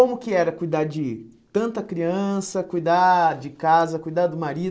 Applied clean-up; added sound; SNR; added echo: none; none; none; none.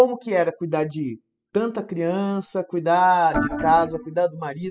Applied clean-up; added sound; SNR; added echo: classical method spectral subtraction.